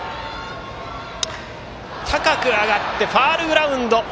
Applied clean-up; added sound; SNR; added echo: none; none; none; none.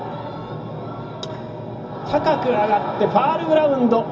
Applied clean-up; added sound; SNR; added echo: none; none; none; reverberation time 0.4 s.